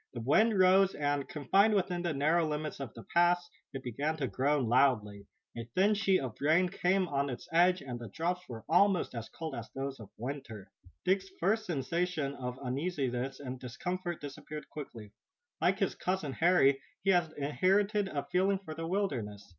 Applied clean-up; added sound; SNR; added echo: none; none; none; none.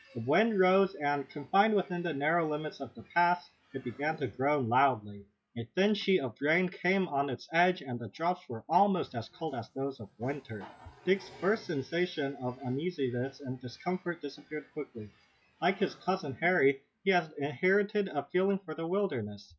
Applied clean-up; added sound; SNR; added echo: classical method log-MMSE.